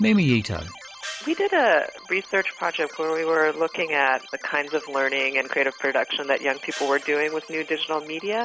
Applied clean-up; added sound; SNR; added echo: none; Keyboard (musical) + Gong; 17 dB; none.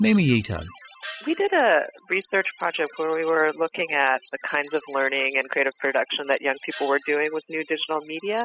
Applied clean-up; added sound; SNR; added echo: classical method spectral subtraction.